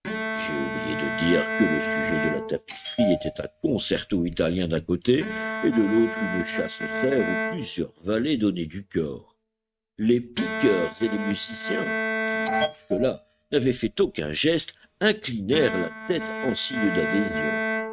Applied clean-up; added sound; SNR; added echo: neural mask model RNNoise.